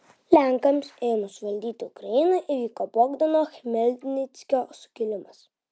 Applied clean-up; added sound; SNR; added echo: none; none; none; none.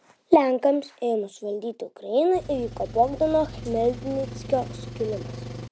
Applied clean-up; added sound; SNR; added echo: none; Engine; 12 dB; none.